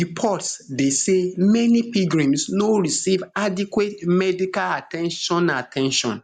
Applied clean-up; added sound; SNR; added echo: neural mask model Resemble Enhance denoiser.